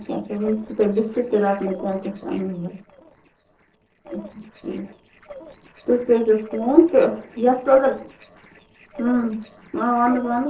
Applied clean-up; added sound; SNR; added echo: neural separator model SepFormer DNS4.